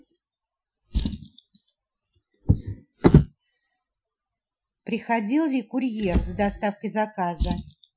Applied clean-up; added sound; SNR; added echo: classical method Wiener filter.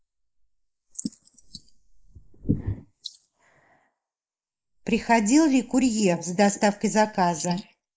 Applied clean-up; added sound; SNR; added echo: neural mask model Resemble Enhance denoiser.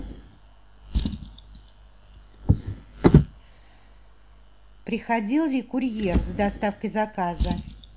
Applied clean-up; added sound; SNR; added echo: none; Drawer open or close; -3 dB; none.